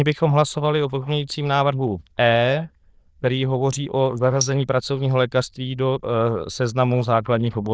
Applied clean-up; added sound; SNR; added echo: neural diffusion model UNIVERSE++.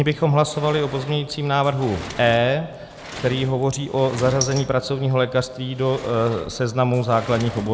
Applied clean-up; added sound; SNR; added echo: none; Sliding door; 15 dB; none.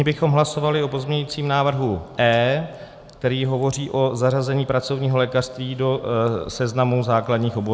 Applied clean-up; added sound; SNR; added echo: none; none; none; none.